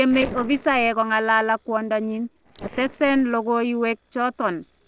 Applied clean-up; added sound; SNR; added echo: neural separator model SepFormer DNS4.